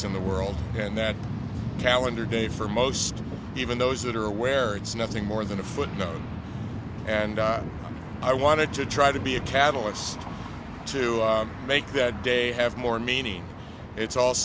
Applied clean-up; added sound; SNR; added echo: none; none; none; none.